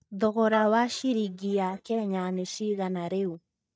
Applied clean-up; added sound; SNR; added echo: neural mask model DeepFilterNet 3.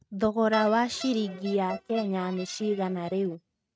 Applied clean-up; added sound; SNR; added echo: neural mask model RNNoise.